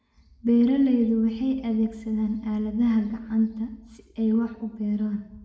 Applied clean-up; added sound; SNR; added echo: none; none; none; reverberation time 0.7 s.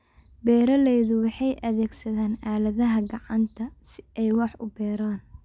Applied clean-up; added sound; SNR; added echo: none; none; none; none.